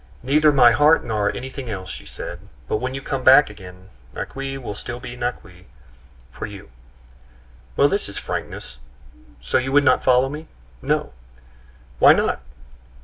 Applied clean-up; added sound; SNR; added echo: none; none; none; none.